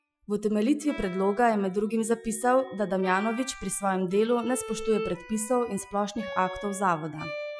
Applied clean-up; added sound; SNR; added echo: classical method Wiener filter.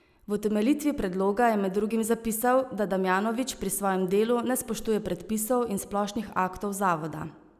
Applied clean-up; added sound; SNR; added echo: none; none; none; none.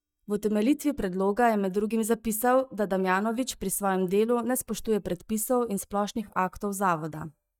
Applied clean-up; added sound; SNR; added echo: neural mask model DeepFilterNet 3.